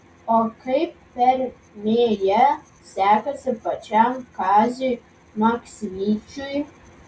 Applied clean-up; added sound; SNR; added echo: none; none; none; none.